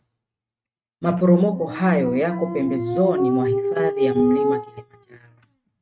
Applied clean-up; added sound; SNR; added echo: neural mask model RNNoise.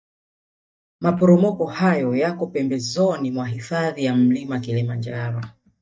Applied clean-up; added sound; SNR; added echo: neural mask model DeepFilterNet 3.